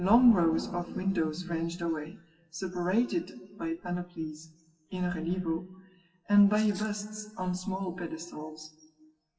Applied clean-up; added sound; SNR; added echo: classical method WPE with log-MMSE.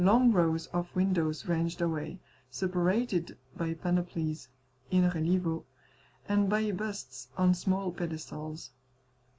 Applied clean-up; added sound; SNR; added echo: none; none; none; none.